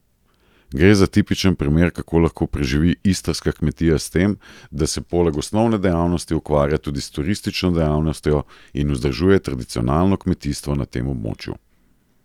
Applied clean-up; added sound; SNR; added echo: none; none; none; none.